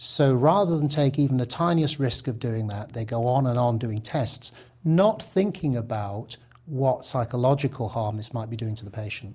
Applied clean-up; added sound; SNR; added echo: none; none; none; none.